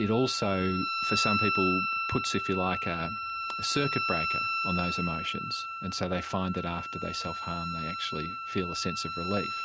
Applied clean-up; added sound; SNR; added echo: none; Wind instrument, woodwind instrument; 1 dB; none.